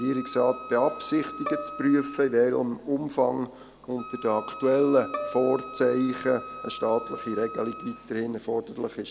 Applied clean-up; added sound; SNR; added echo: none; Wind instrument, woodwind instrument + Bowed string instrument; 13 dB; none.